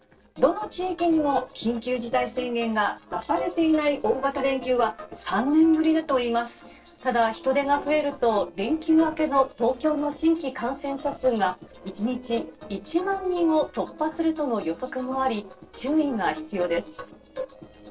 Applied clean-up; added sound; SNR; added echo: neural separator model SepFormer DNS4.